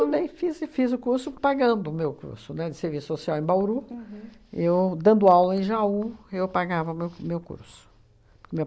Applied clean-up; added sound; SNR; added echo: none; none; none; none.